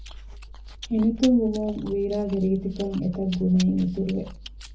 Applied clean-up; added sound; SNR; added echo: none; Chewing, mastication; 15 dB; reverberation time 0.4 s.